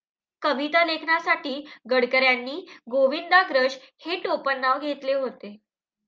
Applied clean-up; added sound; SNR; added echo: none; none; none; none.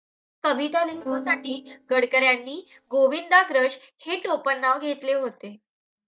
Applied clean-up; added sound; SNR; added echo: neural mask model DeepFilterNet 3.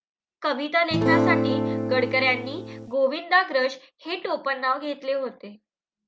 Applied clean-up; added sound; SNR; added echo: none; Acoustic guitar / Strum; -1 dB; none.